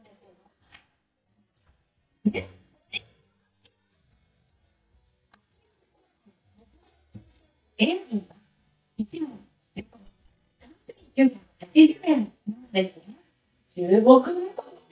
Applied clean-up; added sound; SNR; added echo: neural mask model DeepFilterNet 3.